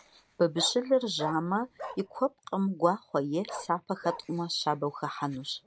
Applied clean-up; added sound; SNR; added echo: none; Bark; 16 dB; none.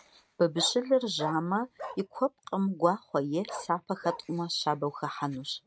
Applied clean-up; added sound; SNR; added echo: neural mask model RNNoise.